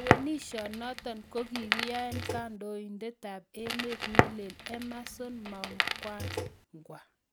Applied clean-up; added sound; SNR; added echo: none; Crackle; -5 dB; none.